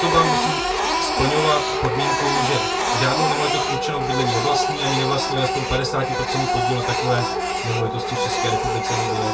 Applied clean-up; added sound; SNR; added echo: none; Printer; -2 dB; reverberation time 0.2 s.